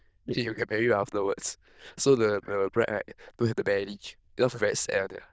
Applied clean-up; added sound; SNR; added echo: neural diffusion model UNIVERSE++.